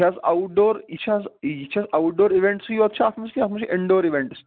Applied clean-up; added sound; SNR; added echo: none; none; none; none.